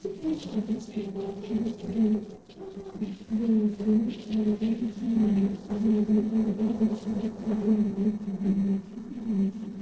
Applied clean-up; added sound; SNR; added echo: neural separator model SepFormer DNS4.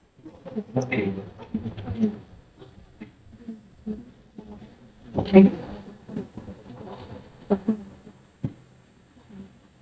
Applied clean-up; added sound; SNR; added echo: neural mask model DeepFilterNet 3.